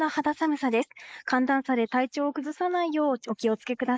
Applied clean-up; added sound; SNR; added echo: neural mask model Resemble Enhance denoiser.